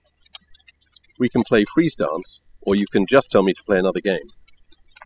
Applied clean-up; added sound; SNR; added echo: classical method spectral subtraction.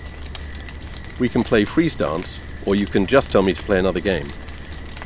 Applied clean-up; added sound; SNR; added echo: none; Rain; 11 dB; none.